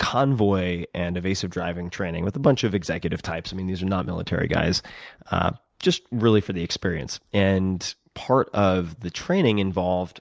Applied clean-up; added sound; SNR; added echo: none; none; none; none.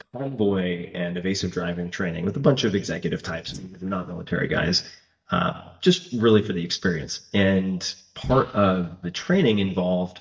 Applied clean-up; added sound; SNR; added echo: neural mask model DeepFilterNet 3.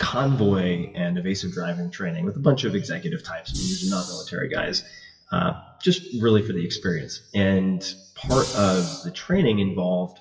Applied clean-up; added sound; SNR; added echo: classical method WPE with log-MMSE.